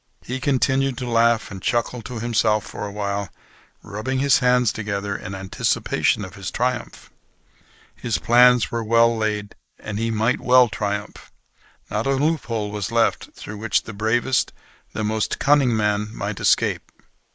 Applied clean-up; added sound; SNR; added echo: neural mask model Resemble Enhance denoiser.